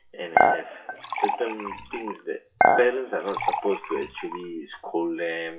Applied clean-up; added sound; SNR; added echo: classical method WPE with log-MMSE.